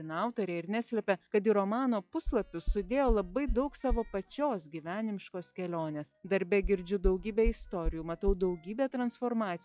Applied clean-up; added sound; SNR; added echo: classical method log-MMSE.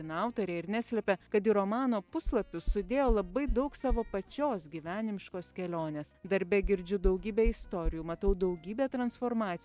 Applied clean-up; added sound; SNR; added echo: none; Knock; 7 dB; none.